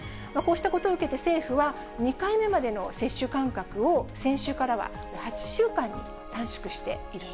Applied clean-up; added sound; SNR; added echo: none; none; none; none.